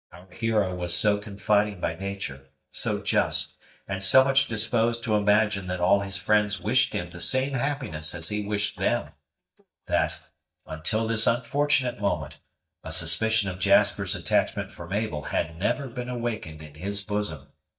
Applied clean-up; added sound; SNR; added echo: neural mask model DeepFilterNet 3.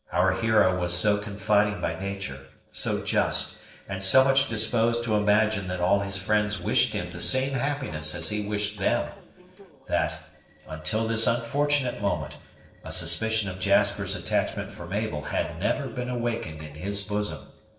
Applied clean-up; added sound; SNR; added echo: neural separator model SepFormer DNS4.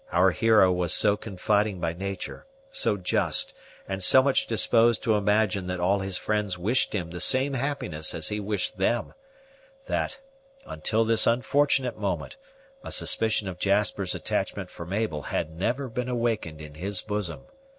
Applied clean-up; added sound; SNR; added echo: none; none; none; none.